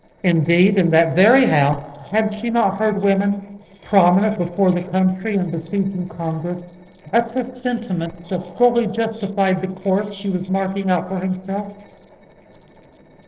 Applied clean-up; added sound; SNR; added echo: neural separator model SepFormer DNS4.